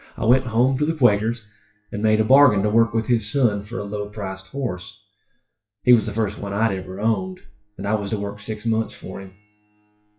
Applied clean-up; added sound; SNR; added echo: classical method WPE with log-MMSE.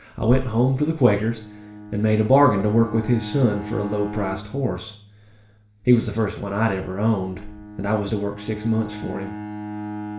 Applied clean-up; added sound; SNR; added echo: none; Bowed string instrument; 13 dB; reverberation time 0.5 s.